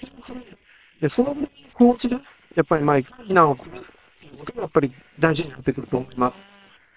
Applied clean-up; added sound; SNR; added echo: neural separator model SepFormer WHAM!.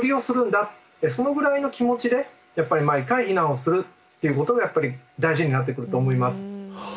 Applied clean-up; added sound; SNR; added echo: none; none; none; none.